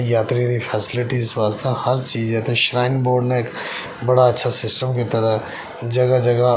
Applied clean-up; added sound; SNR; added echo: none; none; none; none.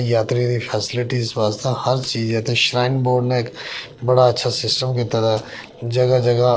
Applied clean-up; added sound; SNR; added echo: neural separator model SepFormer DNS4.